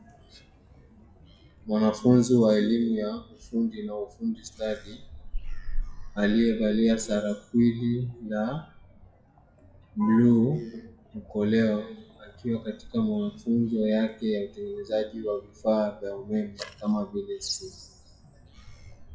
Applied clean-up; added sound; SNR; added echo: classical method WPE with log-MMSE.